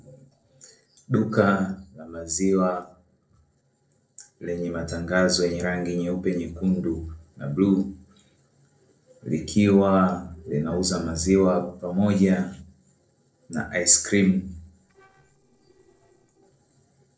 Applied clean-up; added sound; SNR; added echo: neural separator model SepFormer DNS4.